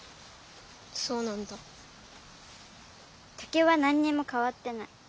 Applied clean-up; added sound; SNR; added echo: none; none; none; none.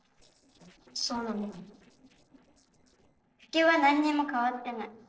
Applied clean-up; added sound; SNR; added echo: neural separator model SepFormer DNS4.